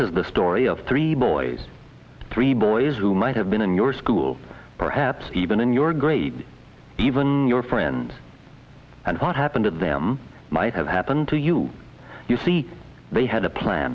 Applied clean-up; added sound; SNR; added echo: none; none; none; none.